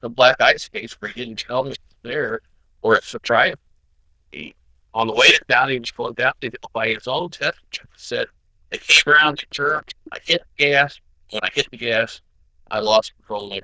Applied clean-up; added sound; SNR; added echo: neural diffusion model UNIVERSE++.